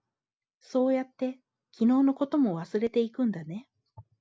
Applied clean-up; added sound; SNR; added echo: none; none; none; none.